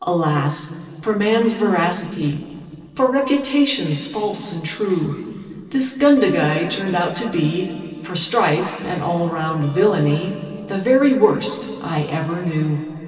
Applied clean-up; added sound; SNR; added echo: neural separator model SepFormer DNS4.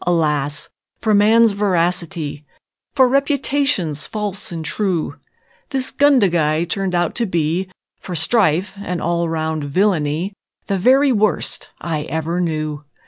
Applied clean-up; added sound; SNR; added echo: none; none; none; none.